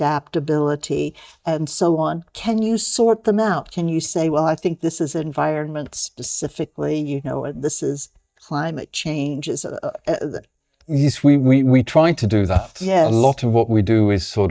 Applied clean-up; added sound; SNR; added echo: neural mask model DeepFilterNet 3.